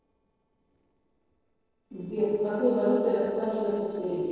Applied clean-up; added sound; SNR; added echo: neural separator model SepFormer DNS4.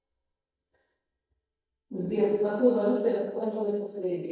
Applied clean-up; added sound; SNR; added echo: neural mask model DeepFilterNet 3.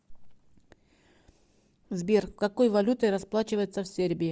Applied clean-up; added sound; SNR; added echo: none; none; none; none.